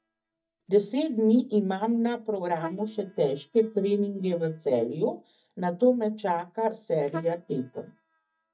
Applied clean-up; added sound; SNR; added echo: neural mask model DeepFilterNet 3.